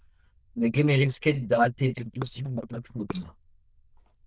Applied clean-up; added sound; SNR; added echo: neural diffusion model UNIVERSE++.